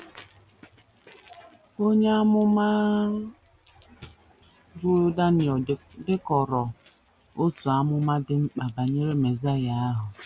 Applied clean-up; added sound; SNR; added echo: none; none; none; none.